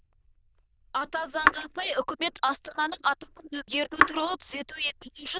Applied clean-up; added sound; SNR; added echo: neural diffusion model UNIVERSE++.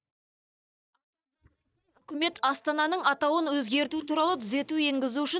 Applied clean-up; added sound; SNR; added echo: neural mask model DeepFilterNet 3.